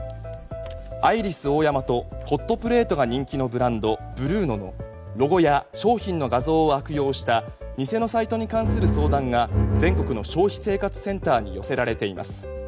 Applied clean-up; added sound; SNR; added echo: none; Bowed string instrument; -1 dB; none.